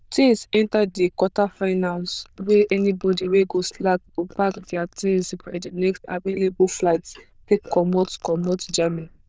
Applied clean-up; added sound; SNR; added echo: neural diffusion model UNIVERSE++.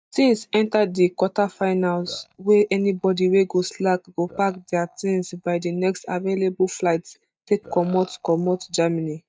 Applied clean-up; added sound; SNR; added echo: neural mask model DeepFilterNet 3.